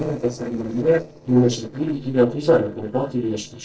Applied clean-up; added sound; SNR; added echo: neural separator model SepFormer DNS4.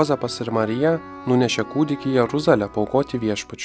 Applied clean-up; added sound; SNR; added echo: none; none; none; none.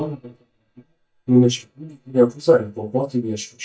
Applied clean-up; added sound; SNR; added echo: neural mask model DeepFilterNet 3.